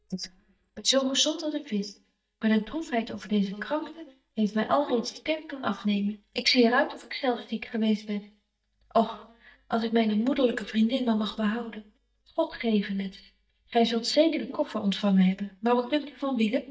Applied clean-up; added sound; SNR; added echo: neural mask model DeepFilterNet 3.